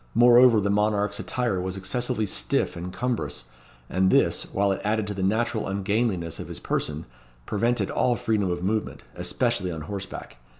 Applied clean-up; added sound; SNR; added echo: none; none; none; none.